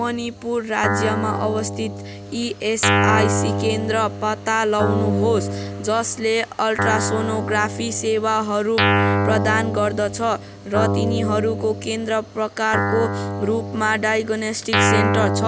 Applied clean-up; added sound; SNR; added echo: none; Guitar; 1 dB; none.